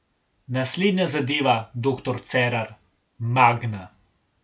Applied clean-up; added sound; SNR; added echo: none; none; none; none.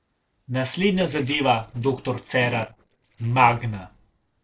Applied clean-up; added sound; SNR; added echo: neural separator model SepFormer DNS4.